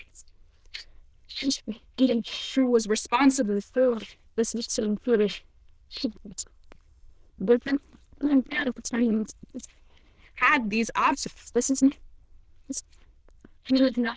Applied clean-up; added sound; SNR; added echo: neural diffusion model UNIVERSE++.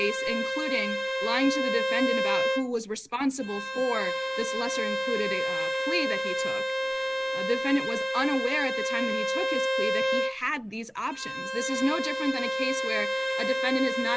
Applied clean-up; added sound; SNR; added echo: none; Bowed string instrument; -1 dB; none.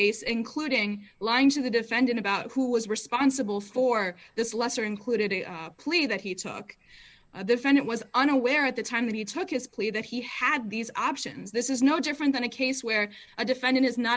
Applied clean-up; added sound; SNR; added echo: none; none; none; none.